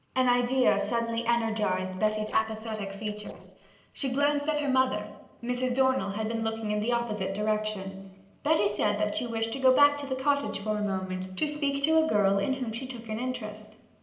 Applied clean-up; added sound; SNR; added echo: neural separator model SepFormer DNS4.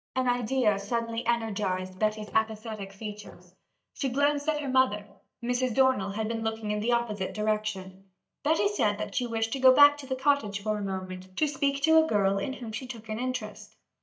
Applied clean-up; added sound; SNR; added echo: neural mask model DeepFilterNet 3.